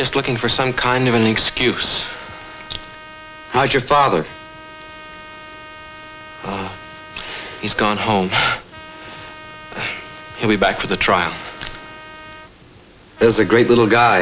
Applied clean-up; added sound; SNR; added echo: none; Trumpet; 18 dB; none.